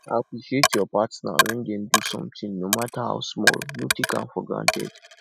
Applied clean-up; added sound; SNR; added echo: classical method spectral subtraction.